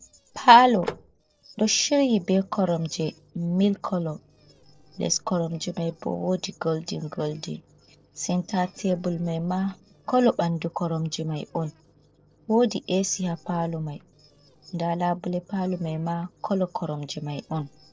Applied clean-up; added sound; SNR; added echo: neural separator model SepFormer DNS4.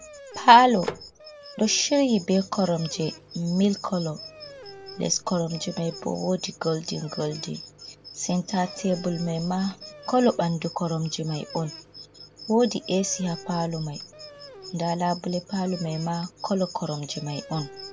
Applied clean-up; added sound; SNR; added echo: none; Dog + Microwave oven; 20 dB; none.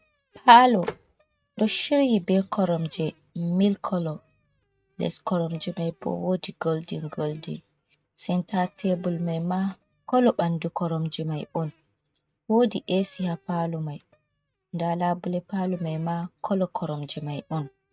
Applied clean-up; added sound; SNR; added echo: neural mask model RNNoise.